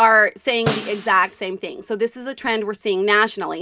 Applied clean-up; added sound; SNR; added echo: none; Snare drum; 11 dB; reverberation time 0.3 s.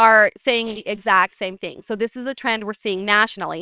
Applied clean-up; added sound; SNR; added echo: neural separator model SepFormer WHAMR!.